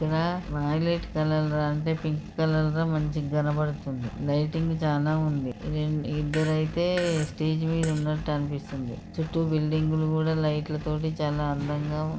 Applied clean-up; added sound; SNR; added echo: none; Engine + Fart; 13 dB; none.